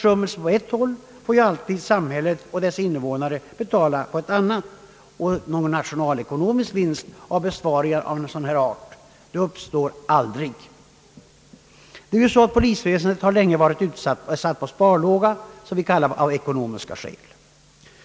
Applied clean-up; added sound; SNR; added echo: none; none; none; none.